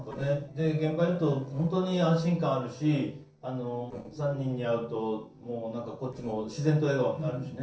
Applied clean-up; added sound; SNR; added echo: neural separator model SepFormer DNS4.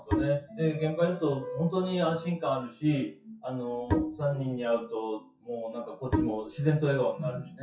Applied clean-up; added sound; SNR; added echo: classical method WPE with log-MMSE.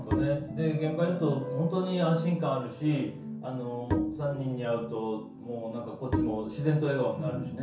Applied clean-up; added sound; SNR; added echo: none; Bowed string instrument; 4 dB; reverberation time 0.6 s.